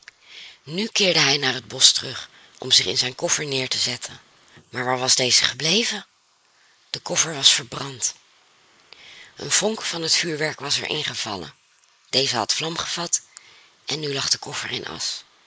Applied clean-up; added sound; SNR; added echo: neural mask model Resemble Enhance denoiser.